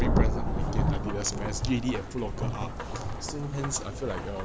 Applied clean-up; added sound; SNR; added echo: none; Rain / Thunderstorm; -4 dB; none.